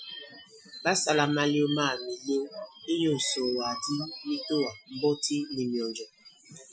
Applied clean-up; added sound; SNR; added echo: classical method Wiener filter.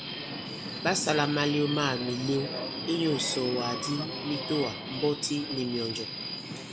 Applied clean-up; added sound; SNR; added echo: none; Subway, metro, underground; 5 dB; none.